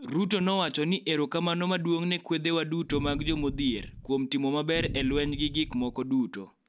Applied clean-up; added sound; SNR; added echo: none; Boom; 10 dB; none.